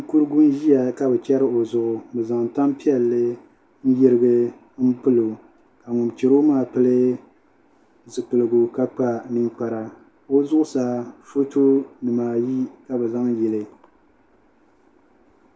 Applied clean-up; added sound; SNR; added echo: none; none; none; none.